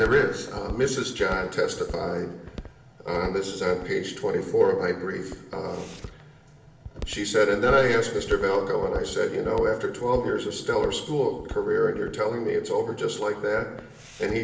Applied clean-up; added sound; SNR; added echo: none; Walk, footsteps; 15 dB; reverberation time 0.9 s.